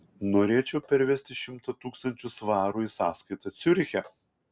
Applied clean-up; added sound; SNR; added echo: none; none; none; none.